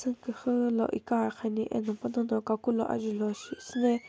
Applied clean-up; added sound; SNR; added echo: none; none; none; none.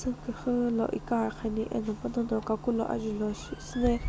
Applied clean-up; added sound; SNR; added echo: none; Clock; 10 dB; none.